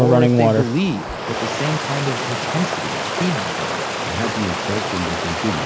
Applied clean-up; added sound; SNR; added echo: none; Stream; -3 dB; none.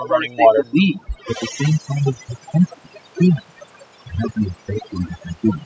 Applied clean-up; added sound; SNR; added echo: classical method spectral subtraction.